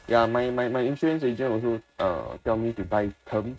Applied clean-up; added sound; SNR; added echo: neural mask model RNNoise.